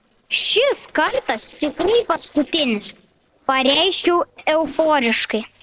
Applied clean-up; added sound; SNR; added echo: neural separator model SepFormer DNS4.